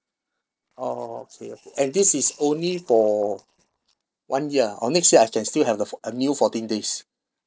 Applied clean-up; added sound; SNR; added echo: neural separator model SepFormer DNS4.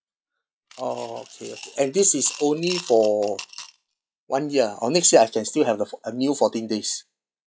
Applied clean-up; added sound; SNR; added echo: classical method log-MMSE.